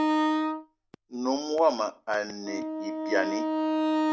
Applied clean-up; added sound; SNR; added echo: none; Wind instrument, woodwind instrument; -2 dB; none.